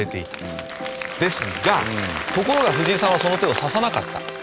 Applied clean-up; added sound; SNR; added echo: none; Applause; 6 dB; none.